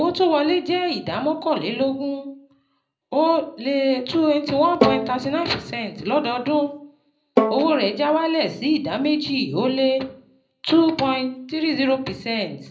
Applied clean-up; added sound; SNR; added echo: none; Bowed string instrument; 4 dB; reverberation time 0.5 s.